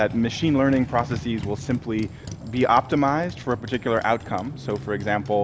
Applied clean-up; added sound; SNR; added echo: none; Motorcycle; 12 dB; none.